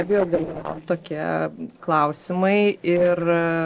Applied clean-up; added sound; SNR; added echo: neural separator model SepFormer DNS4.